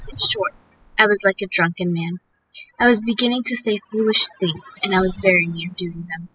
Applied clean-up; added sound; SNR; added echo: classical method spectral subtraction.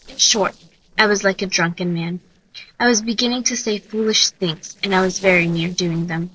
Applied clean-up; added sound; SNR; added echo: neural separator model SepFormer DNS4.